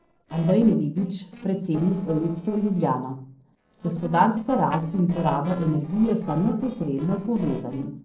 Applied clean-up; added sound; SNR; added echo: neural separator model SepFormer DNS4.